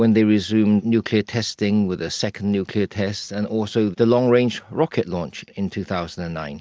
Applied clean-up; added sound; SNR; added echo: none; none; none; none.